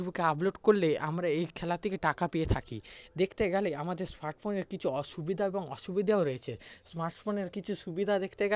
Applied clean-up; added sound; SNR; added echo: none; none; none; none.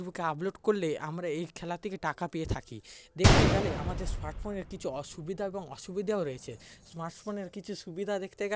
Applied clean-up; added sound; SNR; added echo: none; Gunshot, gunfire; -1 dB; none.